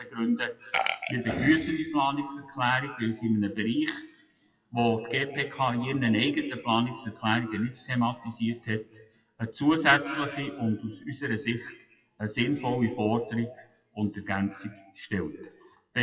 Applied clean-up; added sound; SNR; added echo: classical method WPE with log-MMSE.